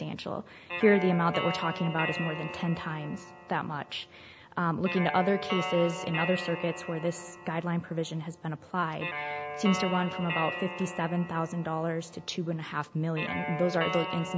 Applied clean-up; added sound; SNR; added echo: none; Guitar; 7 dB; none.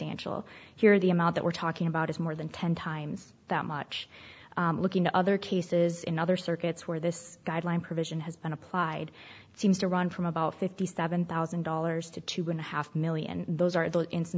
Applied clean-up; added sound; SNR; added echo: none; none; none; none.